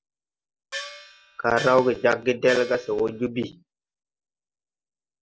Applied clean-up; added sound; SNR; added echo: none; Gong; 13 dB; none.